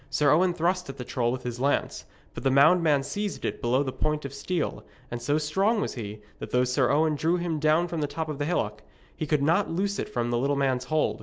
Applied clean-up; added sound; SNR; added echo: none; none; none; none.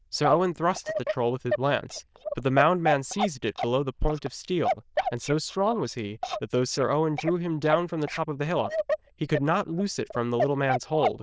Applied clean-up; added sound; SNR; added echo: neural diffusion model UNIVERSE++.